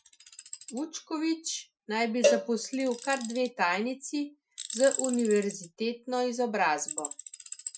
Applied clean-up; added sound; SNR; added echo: classical method Wiener filter.